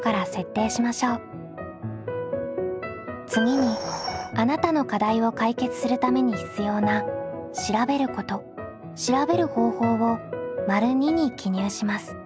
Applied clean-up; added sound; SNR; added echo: none; none; none; none.